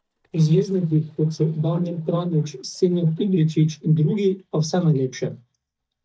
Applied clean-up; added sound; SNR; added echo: neural mask model DeepFilterNet 3.